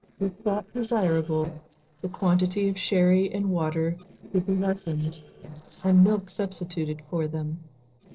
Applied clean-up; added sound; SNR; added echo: neural separator model SepFormer DNS4.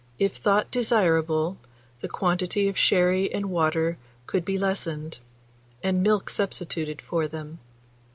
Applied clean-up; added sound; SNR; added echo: none; none; none; none.